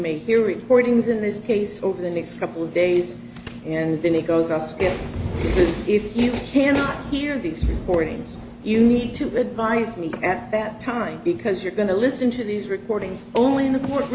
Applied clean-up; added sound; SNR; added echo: none; none; none; none.